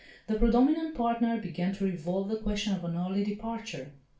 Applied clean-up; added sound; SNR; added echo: none; none; none; reverberation time 0.3 s.